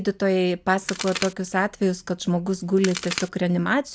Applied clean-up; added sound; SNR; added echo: none; Crack; 7 dB; none.